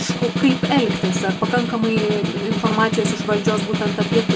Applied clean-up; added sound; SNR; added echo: none; Snare drum; 1 dB; reverberation time 1.1 s.